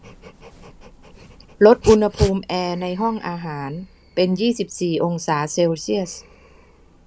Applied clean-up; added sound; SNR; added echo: none; Dog; 13 dB; none.